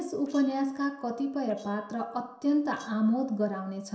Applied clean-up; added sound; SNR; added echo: neural separator model SepFormer DNS4.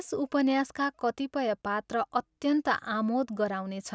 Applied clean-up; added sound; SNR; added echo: none; none; none; none.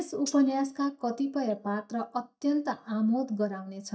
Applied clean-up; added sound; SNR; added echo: neural mask model DeepFilterNet 3.